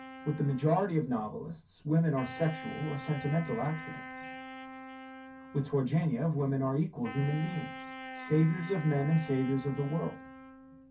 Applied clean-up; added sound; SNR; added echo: none; Wind instrument, woodwind instrument; 14 dB; reverberation time 0.3 s.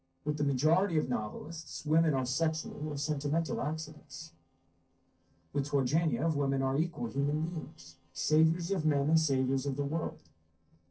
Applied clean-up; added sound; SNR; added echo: neural separator model SepFormer DNS4.